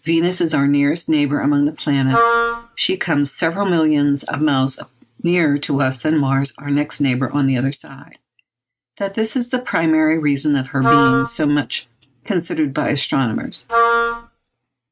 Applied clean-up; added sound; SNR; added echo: neural mask model RNNoise.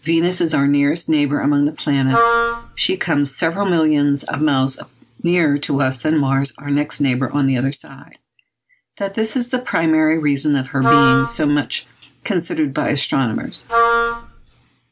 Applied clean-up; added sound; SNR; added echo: none; Wind instrument, woodwind instrument; 0 dB; none.